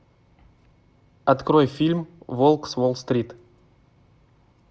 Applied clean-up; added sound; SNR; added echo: none; none; none; none.